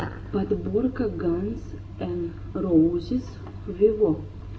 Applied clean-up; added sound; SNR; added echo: none; none; none; reverberation time 0.5 s.